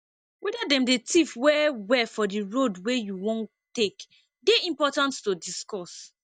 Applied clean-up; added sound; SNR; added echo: neural mask model DeepFilterNet 3.